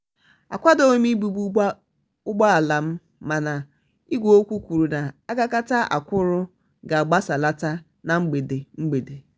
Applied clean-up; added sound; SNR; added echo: none; none; none; none.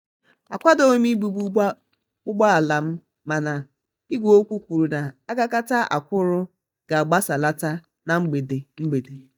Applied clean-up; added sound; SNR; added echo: neural mask model DeepFilterNet 3.